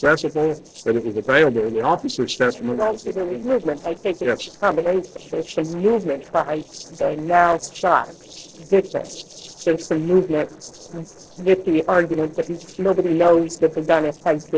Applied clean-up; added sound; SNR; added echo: neural separator model SepFormer DNS4.